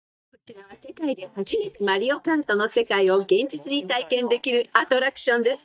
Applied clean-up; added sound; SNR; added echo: neural mask model DeepFilterNet 3.